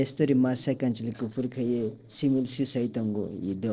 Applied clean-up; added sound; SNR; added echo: neural separator model SepFormer DNS4.